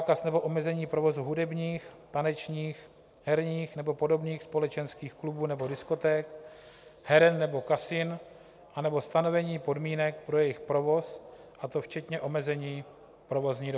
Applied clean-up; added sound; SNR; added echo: none; none; none; none.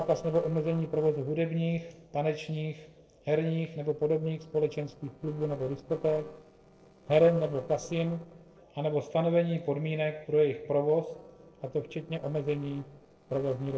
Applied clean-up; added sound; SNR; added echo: neural separator model SepFormer DNS4.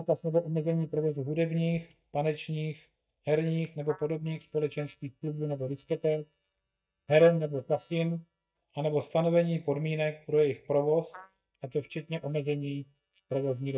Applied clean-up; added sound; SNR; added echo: neural mask model DeepFilterNet 3.